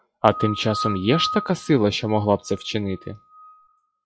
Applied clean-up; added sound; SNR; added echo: classical method log-MMSE.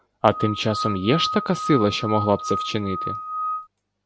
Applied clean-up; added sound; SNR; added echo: none; Screech / Glass; 5 dB; none.